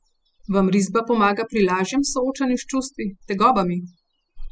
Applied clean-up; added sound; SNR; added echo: classical method spectral subtraction.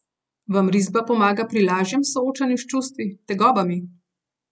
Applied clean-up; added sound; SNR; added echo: none; none; none; none.